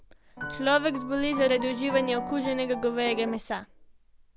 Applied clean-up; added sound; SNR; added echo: none; Piano; 9 dB; none.